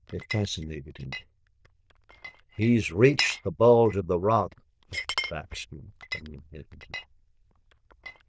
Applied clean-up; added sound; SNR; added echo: neural diffusion model UNIVERSE++.